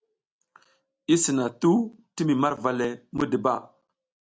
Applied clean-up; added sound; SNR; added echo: none; none; none; none.